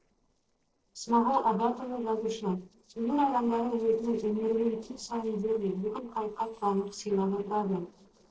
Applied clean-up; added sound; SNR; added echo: neural separator model SepFormer DNS4.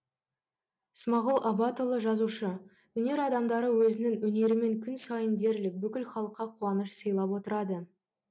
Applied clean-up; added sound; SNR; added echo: none; none; none; none.